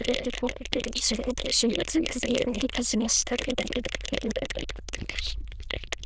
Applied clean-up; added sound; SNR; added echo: neural diffusion model UNIVERSE++.